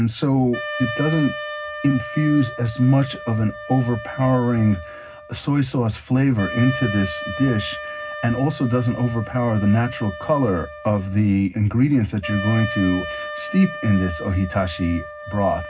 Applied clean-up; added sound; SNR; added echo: none; Wind instrument, woodwind instrument; 11 dB; reverberation time 0.4 s.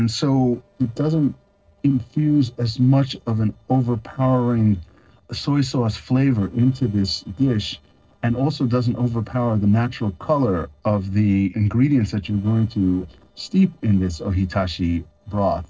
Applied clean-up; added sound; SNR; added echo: neural separator model SepFormer DNS4.